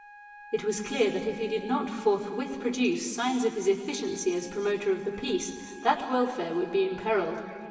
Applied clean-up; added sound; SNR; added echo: none; Wind instrument, woodwind instrument; 19 dB; reverberation time 2.3 s.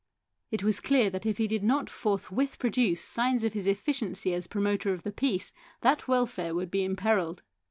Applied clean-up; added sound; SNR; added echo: none; none; none; none.